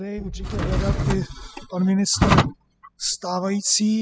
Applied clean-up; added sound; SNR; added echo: classical method spectral subtraction.